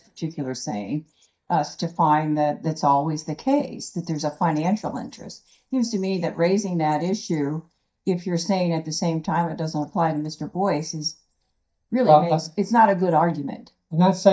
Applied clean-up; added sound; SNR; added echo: neural mask model DeepFilterNet 3.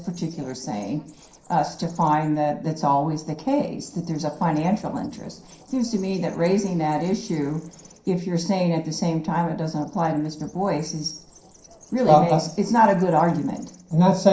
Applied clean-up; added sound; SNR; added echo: neural separator model SepFormer DNS4.